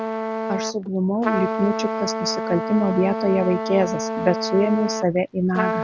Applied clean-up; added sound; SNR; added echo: none; Trumpet; 4 dB; none.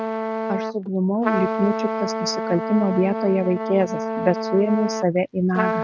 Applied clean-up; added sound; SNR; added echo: neural mask model RNNoise.